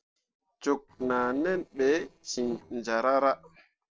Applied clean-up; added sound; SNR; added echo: neural separator model SepFormer DNS4.